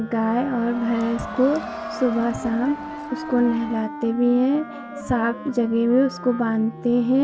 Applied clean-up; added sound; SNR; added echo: none; Crowd + Wind instrument, woodwind instrument; 12 dB; none.